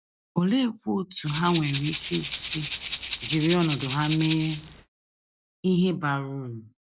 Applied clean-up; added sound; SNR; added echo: none; Rattle (instrument); 7 dB; none.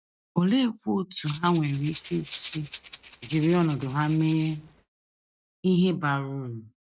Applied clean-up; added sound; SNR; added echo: neural mask model RNNoise.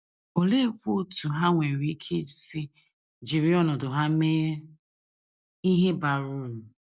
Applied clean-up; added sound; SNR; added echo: none; none; none; none.